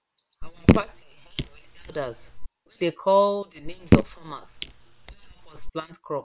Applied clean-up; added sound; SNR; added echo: neural separator model SepFormer WHAM!.